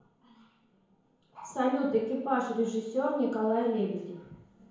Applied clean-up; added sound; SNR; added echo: none; none; none; reverberation time 0.9 s.